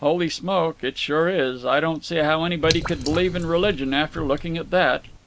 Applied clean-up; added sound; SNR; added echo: none; Drip / Water; 11 dB; none.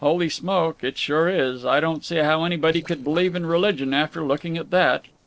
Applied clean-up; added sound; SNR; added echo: neural separator model SepFormer DNS4.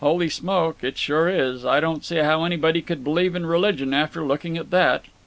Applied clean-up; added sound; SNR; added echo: none; none; none; none.